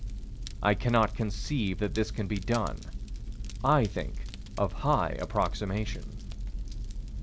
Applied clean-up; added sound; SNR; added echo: none; Fire; 5 dB; none.